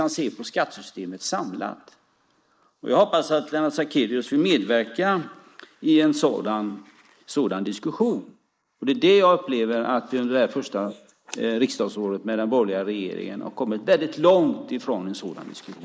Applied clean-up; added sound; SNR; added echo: neural mask model Resemble Enhance denoiser.